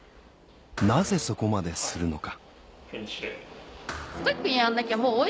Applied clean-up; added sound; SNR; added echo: none; Thump, thud; 15 dB; none.